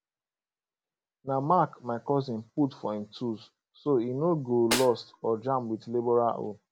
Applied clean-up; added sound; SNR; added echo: none; Snare drum; 8 dB; none.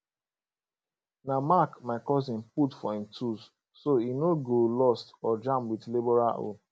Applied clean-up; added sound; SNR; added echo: none; none; none; none.